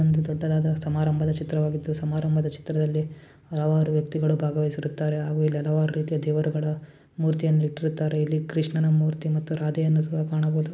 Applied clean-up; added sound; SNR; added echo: none; none; none; none.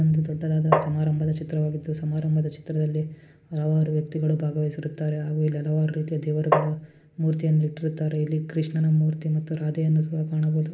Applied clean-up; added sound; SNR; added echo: none; Tap; 0 dB; reverberation time 0.8 s.